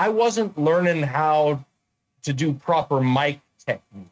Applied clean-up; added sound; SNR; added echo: neural mask model RNNoise.